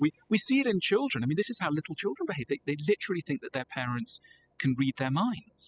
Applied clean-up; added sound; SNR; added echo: classical method spectral subtraction.